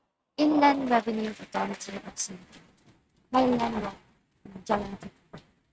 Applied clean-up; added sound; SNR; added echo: neural mask model RNNoise.